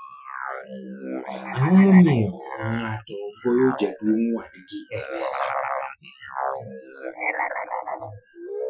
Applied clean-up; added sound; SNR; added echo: classical method Wiener filter.